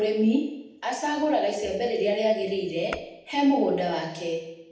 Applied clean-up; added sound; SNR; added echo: none; Tap / Glass; 20 dB; reverberation time 0.8 s.